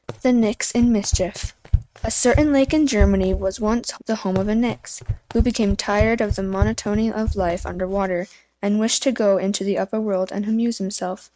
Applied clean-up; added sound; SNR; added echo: neural mask model RNNoise.